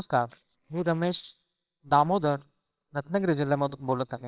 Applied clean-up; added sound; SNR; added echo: neural separator model SepFormer WHAMR!.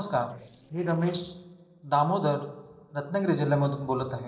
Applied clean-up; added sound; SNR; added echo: neural separator model SepFormer DNS4.